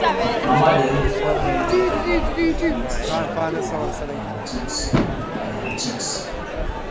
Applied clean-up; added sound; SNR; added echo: none; Crowd / Fireworks; -4 dB; reverberation time 0.5 s.